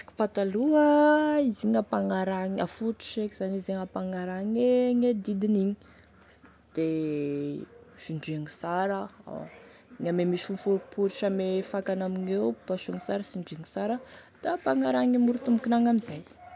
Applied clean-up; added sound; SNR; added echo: none; none; none; none.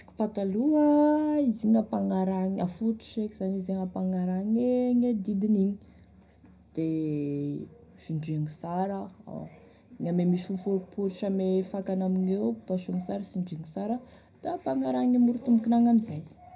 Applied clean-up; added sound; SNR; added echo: none; none; none; reverberation time 0.3 s.